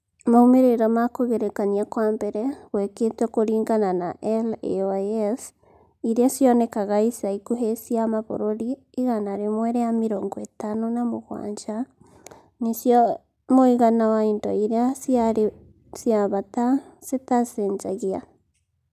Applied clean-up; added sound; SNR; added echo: none; none; none; none.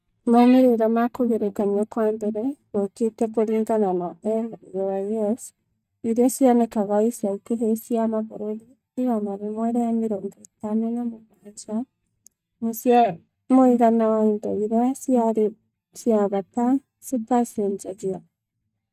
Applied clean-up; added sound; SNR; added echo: neural mask model DeepFilterNet 3.